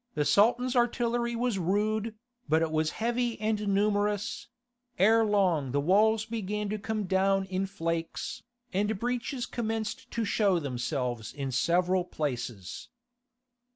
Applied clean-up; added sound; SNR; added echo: none; none; none; none.